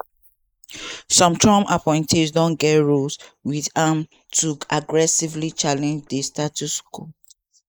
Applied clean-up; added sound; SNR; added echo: neural mask model Resemble Enhance denoiser.